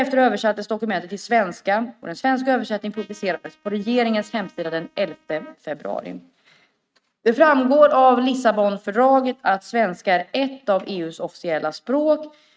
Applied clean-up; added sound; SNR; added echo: neural mask model RNNoise.